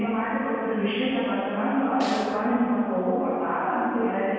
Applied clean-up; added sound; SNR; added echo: none; Snare drum; 14 dB; reverberation time 2.1 s.